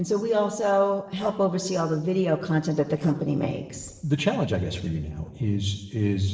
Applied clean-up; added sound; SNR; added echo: neural separator model SepFormer DNS4.